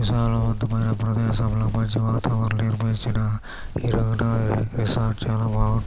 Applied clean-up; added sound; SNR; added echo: none; Walk, footsteps; 8 dB; none.